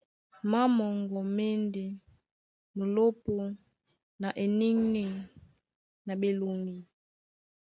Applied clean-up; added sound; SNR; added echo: none; none; none; none.